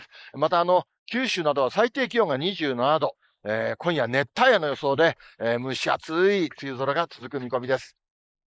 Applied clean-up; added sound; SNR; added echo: neural mask model Resemble Enhance denoiser.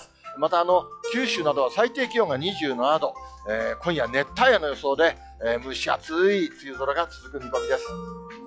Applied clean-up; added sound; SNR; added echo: classical method log-MMSE.